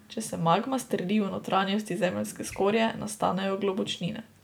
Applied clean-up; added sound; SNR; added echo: none; none; none; none.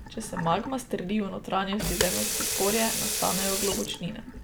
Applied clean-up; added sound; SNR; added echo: none; Sink (filling or washing) / Water tap, faucet; 2 dB; none.